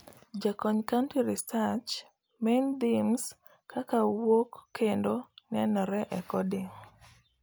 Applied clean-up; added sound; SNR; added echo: none; none; none; none.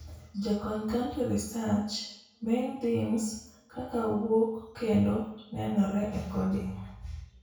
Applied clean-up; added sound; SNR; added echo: none; none; none; reverberation time 0.6 s.